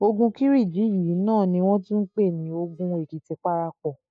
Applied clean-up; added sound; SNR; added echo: neural mask model DeepFilterNet 3.